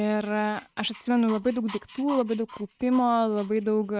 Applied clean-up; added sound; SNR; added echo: neural mask model RNNoise.